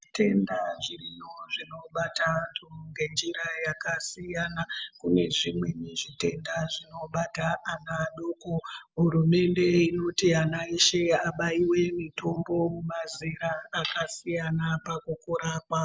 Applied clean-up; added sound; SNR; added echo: none; none; none; none.